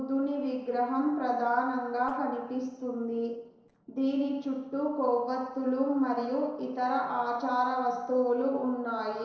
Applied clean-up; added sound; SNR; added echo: neural separator model SepFormer DNS4.